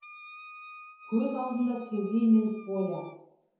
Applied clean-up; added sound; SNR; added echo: none; Wind instrument, woodwind instrument; 20 dB; reverberation time 0.9 s.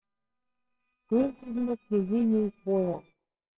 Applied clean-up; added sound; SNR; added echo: neural separator model SepFormer WHAMR!.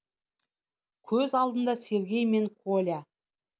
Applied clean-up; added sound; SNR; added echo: none; none; none; none.